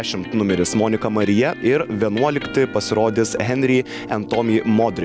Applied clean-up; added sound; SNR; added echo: none; none; none; none.